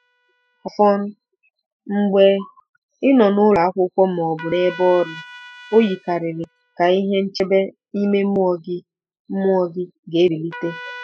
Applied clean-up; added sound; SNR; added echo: classical method spectral subtraction.